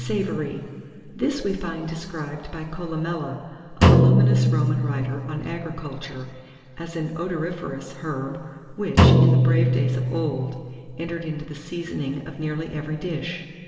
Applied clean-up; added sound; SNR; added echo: none; Drum; -4 dB; reverberation time 2.5 s.